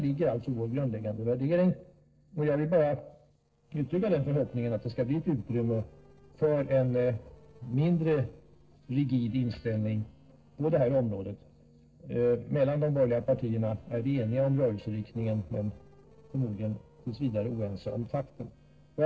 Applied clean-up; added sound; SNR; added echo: neural separator model SepFormer DNS4.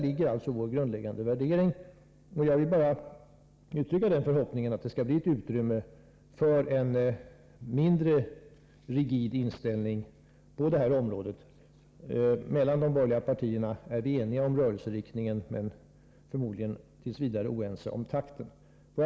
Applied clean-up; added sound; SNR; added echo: none; none; none; none.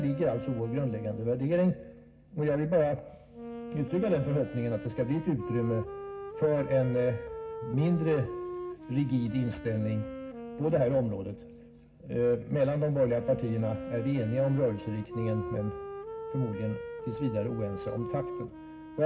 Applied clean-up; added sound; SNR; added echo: none; Wind instrument, woodwind instrument; 10 dB; reverberation time 0.4 s.